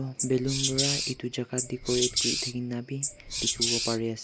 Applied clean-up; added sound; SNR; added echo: none; Wild animals; -1 dB; none.